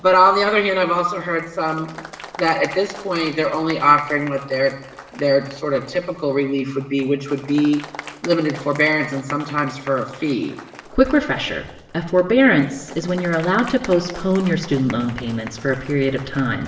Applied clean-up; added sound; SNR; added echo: none; Applause; 18 dB; reverberation time 1.1 s.